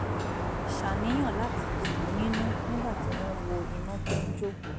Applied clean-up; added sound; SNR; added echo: none; Sliding door; -4 dB; none.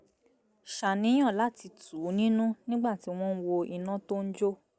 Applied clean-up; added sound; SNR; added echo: none; none; none; none.